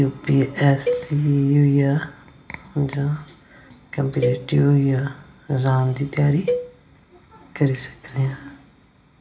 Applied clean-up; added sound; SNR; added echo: none; Cowbell; 9 dB; reverberation time 0.4 s.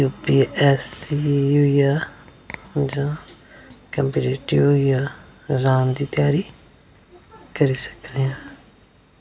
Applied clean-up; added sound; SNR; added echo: none; none; none; none.